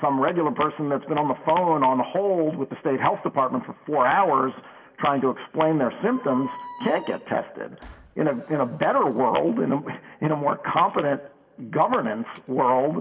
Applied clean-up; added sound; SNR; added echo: none; Squeak; 19 dB; reverberation time 0.8 s.